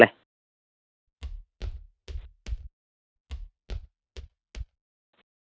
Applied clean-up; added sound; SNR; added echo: neural mask model RNNoise.